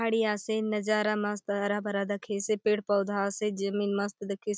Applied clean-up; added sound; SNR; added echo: none; none; none; none.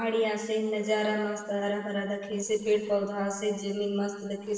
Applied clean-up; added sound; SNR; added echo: neural separator model SepFormer DNS4.